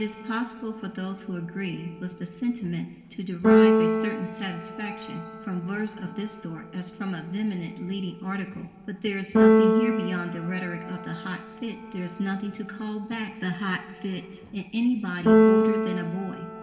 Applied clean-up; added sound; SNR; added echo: none; Keyboard (musical); -4 dB; reverberation time 1.7 s.